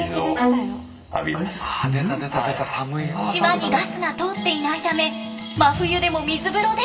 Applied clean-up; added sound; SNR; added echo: none; Bowed string instrument; 2 dB; reverberation time 2.7 s.